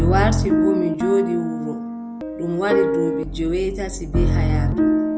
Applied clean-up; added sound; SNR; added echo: none; Piano; -3 dB; none.